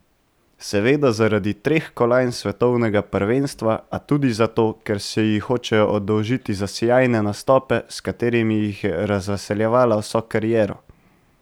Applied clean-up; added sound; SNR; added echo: none; none; none; none.